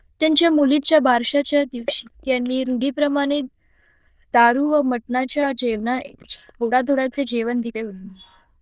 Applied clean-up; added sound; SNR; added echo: neural diffusion model UNIVERSE++.